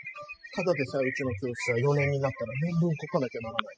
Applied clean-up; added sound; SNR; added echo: classical method spectral subtraction.